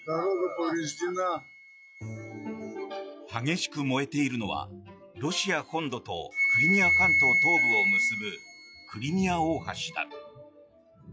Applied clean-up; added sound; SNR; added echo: classical method log-MMSE.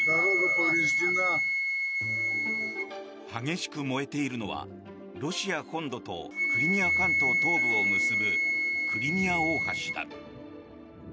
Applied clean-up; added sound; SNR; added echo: none; Wind instrument, woodwind instrument; -5 dB; none.